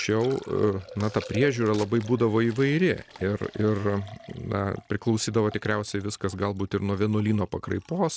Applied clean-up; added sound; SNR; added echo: none; Liquid + Crack; 20 dB; none.